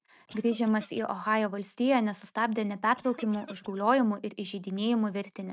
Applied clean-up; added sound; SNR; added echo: neural mask model RNNoise.